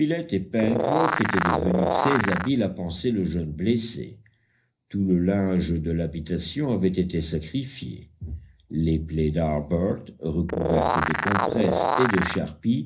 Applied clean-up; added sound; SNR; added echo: none; Animal; -1 dB; reverberation time 0.5 s.